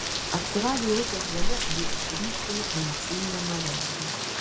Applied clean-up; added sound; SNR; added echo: none; Rain; -3 dB; reverberation time 1.1 s.